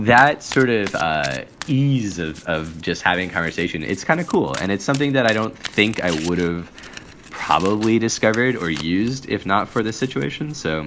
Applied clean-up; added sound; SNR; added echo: none; Domestic sounds, home sounds; 18 dB; none.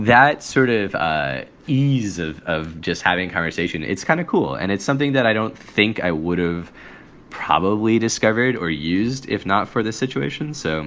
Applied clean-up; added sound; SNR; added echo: none; none; none; none.